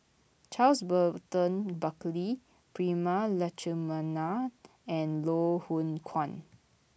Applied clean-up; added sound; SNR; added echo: none; none; none; none.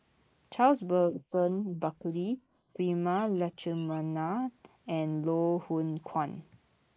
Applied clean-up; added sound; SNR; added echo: neural mask model Resemble Enhance denoiser.